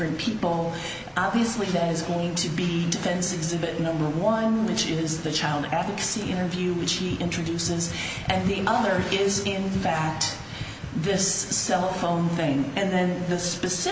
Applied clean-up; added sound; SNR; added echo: none; none; none; none.